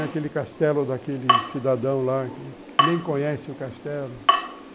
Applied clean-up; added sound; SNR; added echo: none; Drip / Water tap, faucet; 1 dB; none.